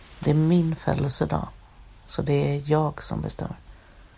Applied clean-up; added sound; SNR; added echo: none; none; none; none.